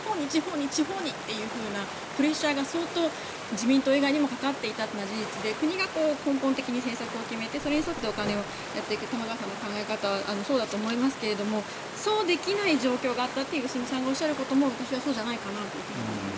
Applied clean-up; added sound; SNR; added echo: none; Mechanisms + Water; 8 dB; none.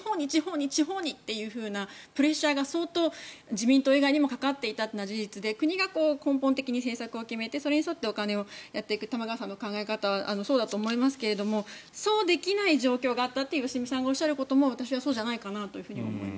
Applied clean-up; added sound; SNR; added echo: none; none; none; none.